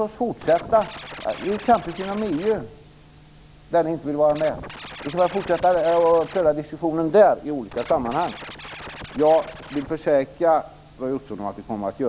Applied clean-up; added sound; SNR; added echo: none; Scratching (performance technique); 15 dB; none.